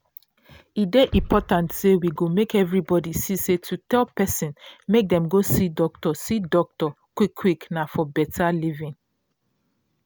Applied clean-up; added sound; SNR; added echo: none; Bass drum; 14 dB; none.